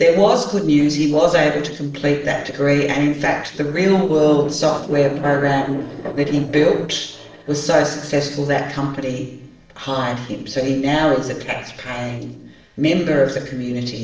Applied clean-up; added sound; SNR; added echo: neural separator model SepFormer DNS4.